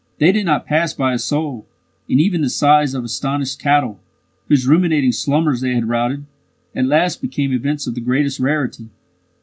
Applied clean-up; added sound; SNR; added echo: none; none; none; none.